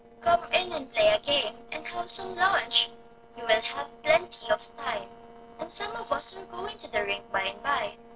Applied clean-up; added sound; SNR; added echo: neural separator model SepFormer DNS4.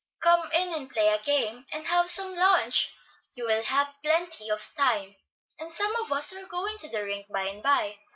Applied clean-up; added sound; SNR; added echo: neural mask model Resemble Enhance denoiser.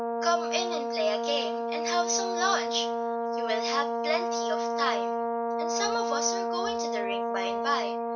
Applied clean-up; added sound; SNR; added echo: none; Brass instrument; -2 dB; none.